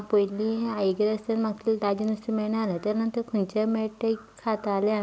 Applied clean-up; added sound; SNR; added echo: none; none; none; none.